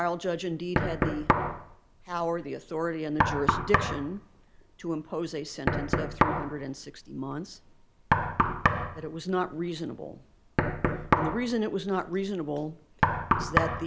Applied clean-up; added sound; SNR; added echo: none; Knock; -3 dB; none.